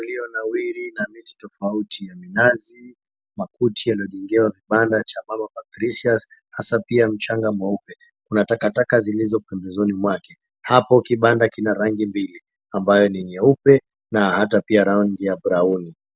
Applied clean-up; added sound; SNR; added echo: none; none; none; none.